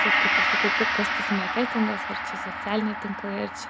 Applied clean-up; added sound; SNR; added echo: none; Gong; -4 dB; none.